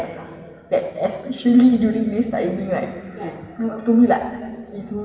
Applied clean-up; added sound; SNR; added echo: none; none; none; reverberation time 2.1 s.